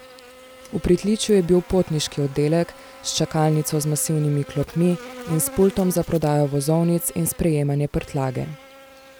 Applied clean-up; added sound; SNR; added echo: none; Buzz; 20 dB; none.